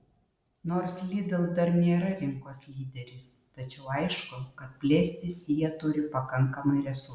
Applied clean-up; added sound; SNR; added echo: none; none; none; none.